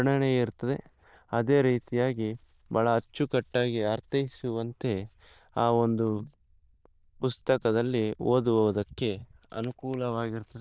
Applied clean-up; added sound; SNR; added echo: neural diffusion model UNIVERSE++.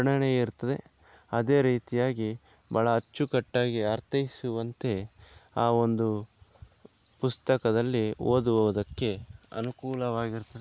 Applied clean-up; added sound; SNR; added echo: none; none; none; none.